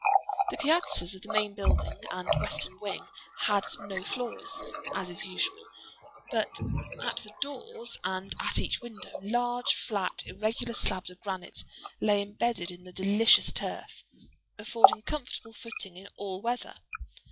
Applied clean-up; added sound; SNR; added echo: classical method log-MMSE.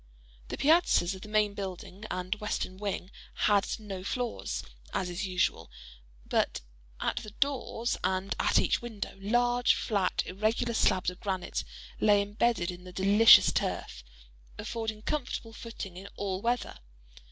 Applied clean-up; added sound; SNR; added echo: none; none; none; none.